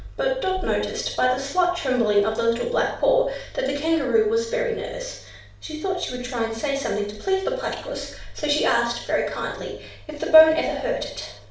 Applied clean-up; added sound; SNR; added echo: none; none; none; reverberation time 0.5 s.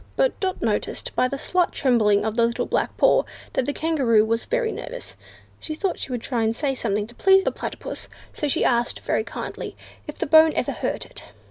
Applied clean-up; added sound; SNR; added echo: none; none; none; none.